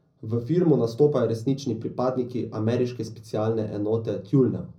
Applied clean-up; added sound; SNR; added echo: none; none; none; reverberation time 0.4 s.